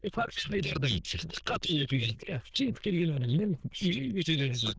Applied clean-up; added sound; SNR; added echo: neural diffusion model UNIVERSE++.